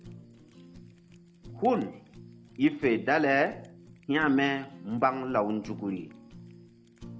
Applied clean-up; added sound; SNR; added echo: none; Fire; 18 dB; none.